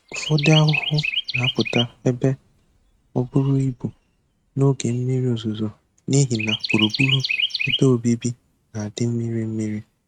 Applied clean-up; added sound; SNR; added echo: neural mask model RNNoise.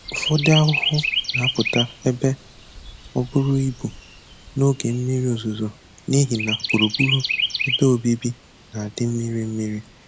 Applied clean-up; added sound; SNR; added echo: none; Chirp, tweet; 6 dB; none.